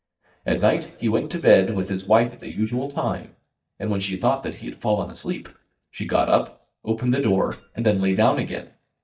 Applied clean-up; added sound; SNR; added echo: neural mask model DeepFilterNet 3.